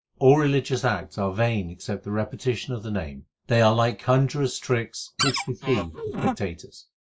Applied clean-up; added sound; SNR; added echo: neural mask model Resemble Enhance denoiser.